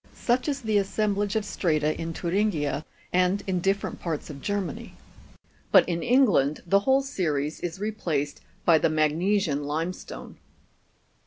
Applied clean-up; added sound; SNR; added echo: none; none; none; none.